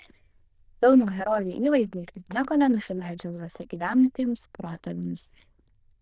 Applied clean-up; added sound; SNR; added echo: neural diffusion model UNIVERSE++.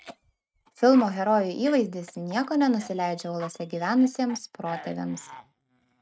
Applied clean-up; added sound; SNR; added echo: neural mask model RNNoise.